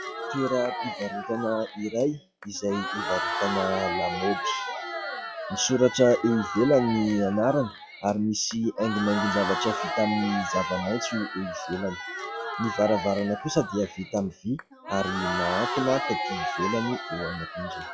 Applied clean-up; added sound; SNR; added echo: classical method log-MMSE.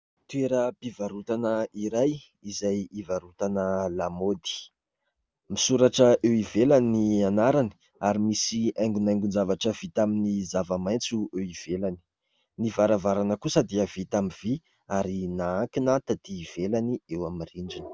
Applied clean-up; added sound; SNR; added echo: none; none; none; none.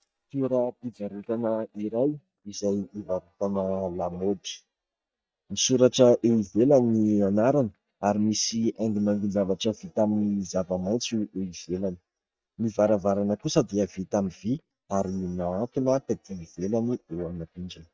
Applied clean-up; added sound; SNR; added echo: neural mask model DeepFilterNet 3.